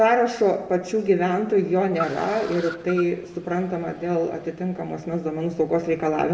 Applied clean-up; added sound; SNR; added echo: none; Car; 19 dB; reverberation time 0.9 s.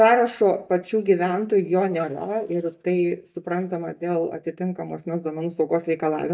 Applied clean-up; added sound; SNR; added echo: neural mask model DeepFilterNet 3.